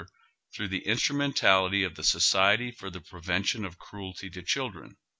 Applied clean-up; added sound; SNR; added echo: none; none; none; none.